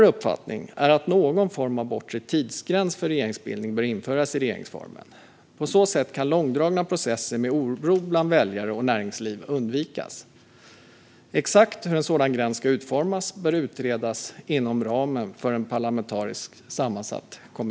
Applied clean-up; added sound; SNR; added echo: none; none; none; none.